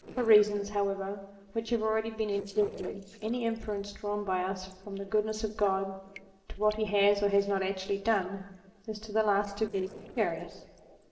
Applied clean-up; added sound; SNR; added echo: neural separator model SepFormer DNS4.